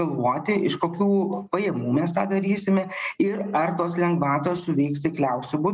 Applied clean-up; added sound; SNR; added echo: neural mask model Resemble Enhance denoiser.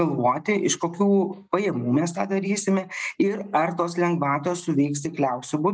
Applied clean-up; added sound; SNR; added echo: neural mask model DeepFilterNet 3.